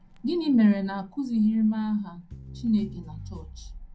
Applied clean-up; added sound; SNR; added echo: none; Crackle; 18 dB; reverberation time 0.2 s.